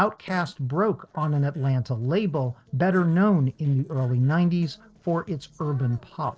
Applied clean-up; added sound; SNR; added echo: neural separator model SepFormer DNS4.